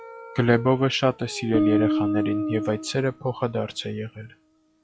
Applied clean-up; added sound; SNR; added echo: classical method log-MMSE.